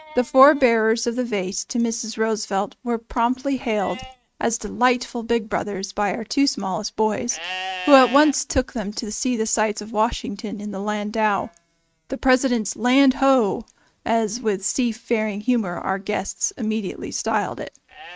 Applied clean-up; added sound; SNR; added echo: neural mask model RNNoise.